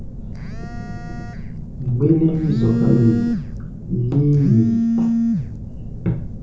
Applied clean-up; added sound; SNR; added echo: none; Telephone; 2 dB; reverberation time 0.6 s.